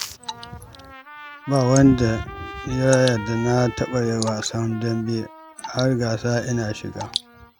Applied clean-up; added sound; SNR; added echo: none; Drip / Water + Trumpet; 13 dB; none.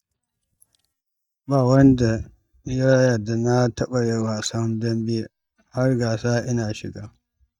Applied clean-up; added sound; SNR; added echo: neural mask model DeepFilterNet 3.